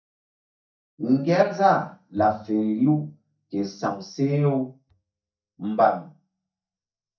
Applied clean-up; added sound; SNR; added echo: neural mask model DeepFilterNet 3.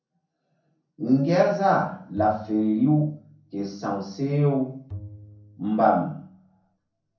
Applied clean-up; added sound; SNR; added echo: none; Bowed string instrument; 19 dB; reverberation time 0.6 s.